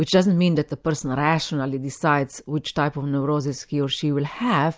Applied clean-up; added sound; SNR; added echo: none; none; none; none.